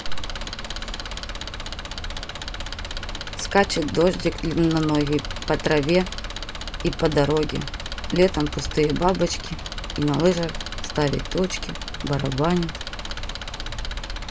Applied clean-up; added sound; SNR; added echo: none; Engine; 10 dB; none.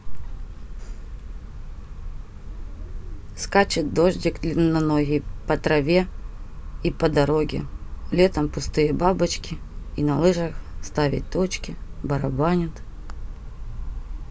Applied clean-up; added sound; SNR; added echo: none; none; none; none.